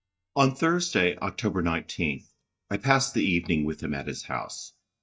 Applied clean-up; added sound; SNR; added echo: neural mask model DeepFilterNet 3.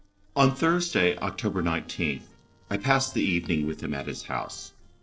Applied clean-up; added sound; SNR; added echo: neural separator model SepFormer DNS4.